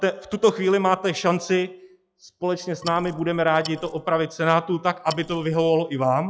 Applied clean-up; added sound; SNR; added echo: classical method log-MMSE.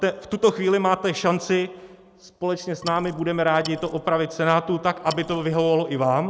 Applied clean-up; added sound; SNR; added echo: none; Wood; 18 dB; none.